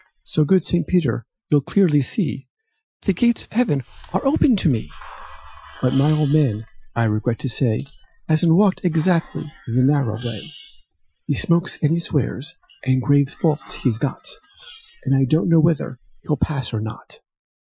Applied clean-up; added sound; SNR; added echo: classical method Wiener filter.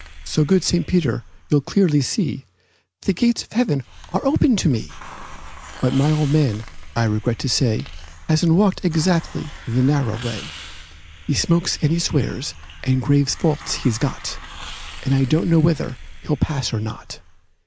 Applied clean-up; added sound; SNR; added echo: none; Hiss; 16 dB; none.